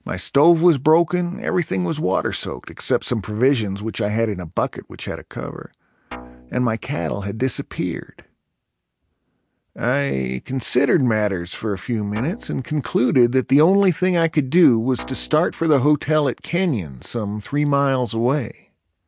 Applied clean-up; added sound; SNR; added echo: none; Guitar; 19 dB; none.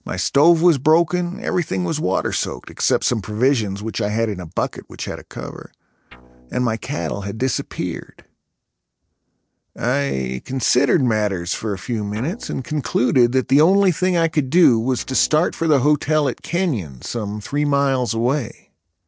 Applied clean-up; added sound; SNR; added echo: neural separator model SepFormer DNS4.